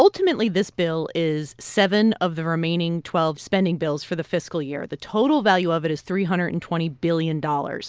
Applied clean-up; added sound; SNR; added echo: none; none; none; none.